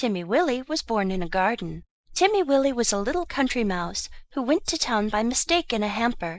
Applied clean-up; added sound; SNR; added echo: neural mask model Resemble Enhance denoiser.